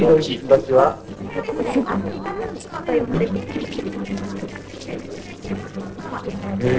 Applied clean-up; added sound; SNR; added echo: neural separator model SepFormer DNS4.